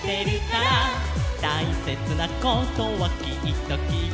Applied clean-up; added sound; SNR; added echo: none; none; none; none.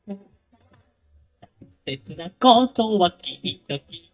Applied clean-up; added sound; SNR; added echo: neural mask model DeepFilterNet 3.